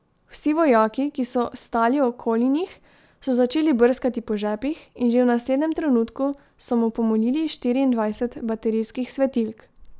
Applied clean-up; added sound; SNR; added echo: none; none; none; none.